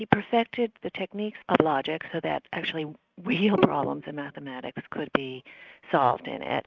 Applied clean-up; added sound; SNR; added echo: neural mask model RNNoise.